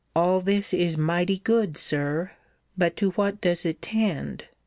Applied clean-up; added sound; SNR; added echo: none; none; none; none.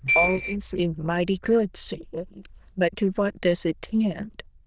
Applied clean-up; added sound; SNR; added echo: neural diffusion model UNIVERSE++.